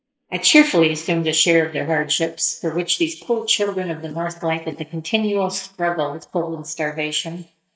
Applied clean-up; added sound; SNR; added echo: neural mask model DeepFilterNet 3.